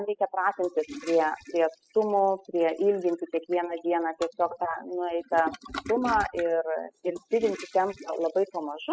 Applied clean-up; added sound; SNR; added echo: classical method spectral subtraction.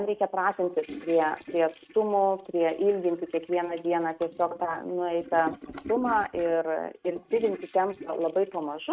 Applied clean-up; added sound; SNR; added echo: neural mask model RNNoise.